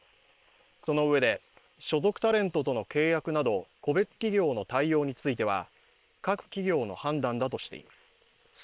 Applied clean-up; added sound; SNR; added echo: neural separator model SepFormer WHAM!.